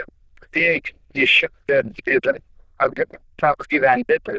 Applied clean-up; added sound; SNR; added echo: neural diffusion model UNIVERSE++.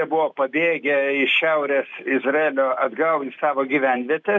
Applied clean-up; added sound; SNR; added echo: none; none; none; none.